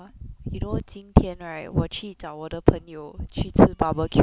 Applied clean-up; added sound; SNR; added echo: none; none; none; none.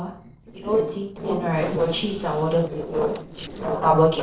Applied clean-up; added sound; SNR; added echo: neural separator model SepFormer DNS4.